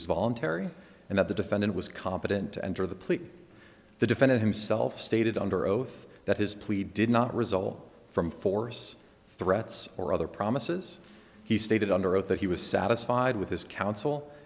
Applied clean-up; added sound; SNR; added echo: none; none; none; none.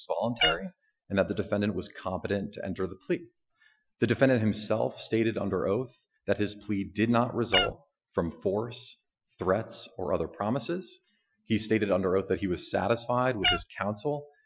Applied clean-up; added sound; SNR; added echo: classical method Wiener filter.